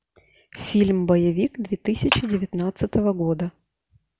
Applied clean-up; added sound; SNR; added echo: none; Clapping; 8 dB; none.